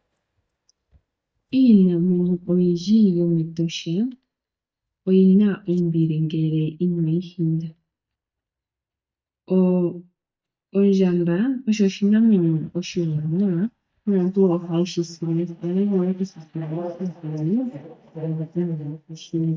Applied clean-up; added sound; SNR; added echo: neural mask model DeepFilterNet 3.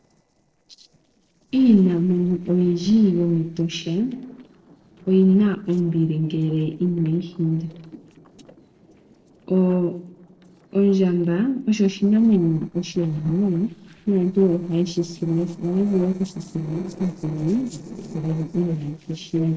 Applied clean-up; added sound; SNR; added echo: neural separator model SepFormer DNS4.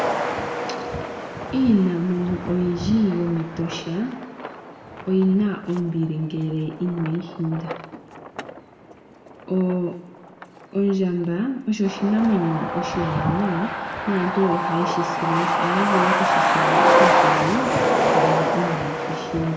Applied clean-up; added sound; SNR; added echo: none; Truck; 0 dB; reverberation time 0.8 s.